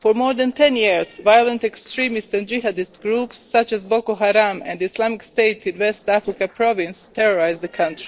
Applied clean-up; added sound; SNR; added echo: neural separator model SepFormer DNS4.